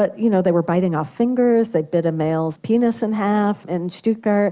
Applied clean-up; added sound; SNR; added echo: none; none; none; none.